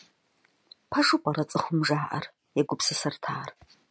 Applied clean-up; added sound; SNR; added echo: none; none; none; none.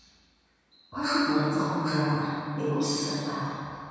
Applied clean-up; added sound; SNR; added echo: none; none; none; reverberation time 2.1 s.